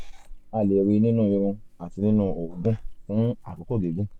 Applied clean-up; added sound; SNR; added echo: none; Meow / Purr; 14 dB; none.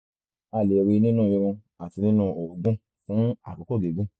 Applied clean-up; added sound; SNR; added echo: none; none; none; none.